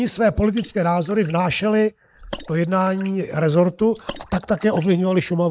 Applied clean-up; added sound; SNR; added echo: neural mask model Resemble Enhance denoiser.